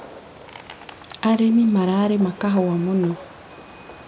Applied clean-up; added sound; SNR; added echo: none; Fireworks; 19 dB; none.